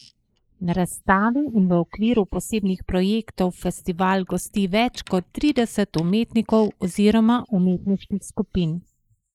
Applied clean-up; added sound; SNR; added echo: neural mask model Resemble Enhance denoiser.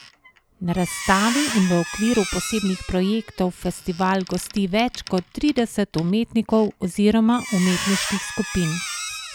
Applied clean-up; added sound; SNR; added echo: none; Squeak; 10 dB; none.